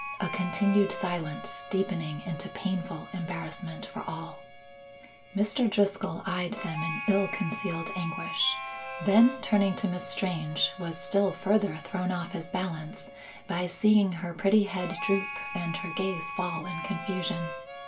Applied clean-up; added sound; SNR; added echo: none; Harmonica; 11 dB; reverberation time 0.2 s.